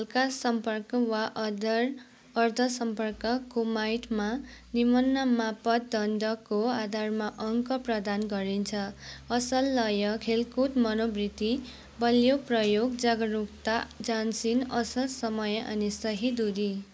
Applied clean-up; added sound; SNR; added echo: none; none; none; none.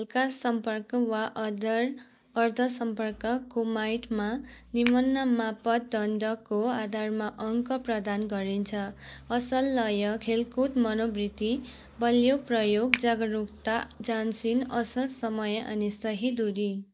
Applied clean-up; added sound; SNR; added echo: neural mask model DeepFilterNet 3.